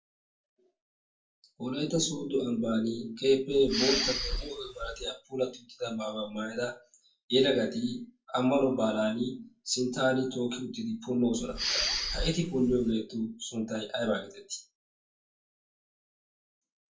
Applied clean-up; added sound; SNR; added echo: none; Respiratory sounds; 2 dB; reverberation time 0.2 s.